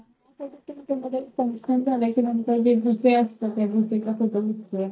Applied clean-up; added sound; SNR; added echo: neural mask model DeepFilterNet 3.